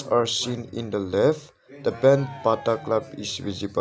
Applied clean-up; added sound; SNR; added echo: none; Cheering; 20 dB; none.